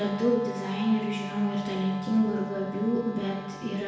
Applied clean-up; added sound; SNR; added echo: none; Wind instrument, woodwind instrument; 12 dB; reverberation time 1.0 s.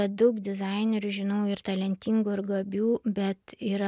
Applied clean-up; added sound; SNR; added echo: none; none; none; none.